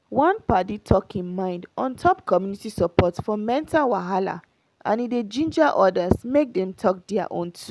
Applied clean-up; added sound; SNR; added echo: none; none; none; none.